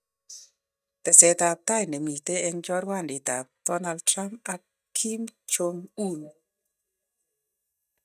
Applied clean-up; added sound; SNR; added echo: neural mask model DeepFilterNet 3.